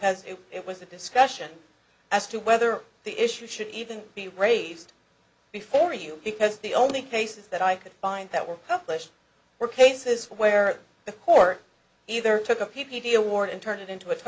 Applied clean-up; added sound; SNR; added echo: none; none; none; none.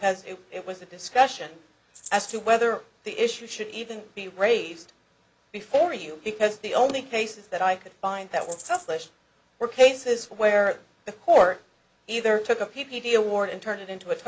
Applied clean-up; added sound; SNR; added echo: none; Rattle (instrument); 17 dB; none.